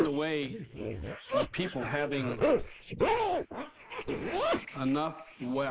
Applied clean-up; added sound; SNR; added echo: neural mask model Resemble Enhance denoiser.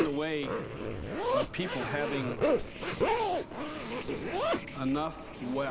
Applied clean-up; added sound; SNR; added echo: none; Zipper (clothing); -3 dB; none.